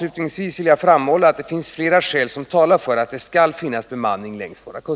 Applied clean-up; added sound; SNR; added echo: none; none; none; none.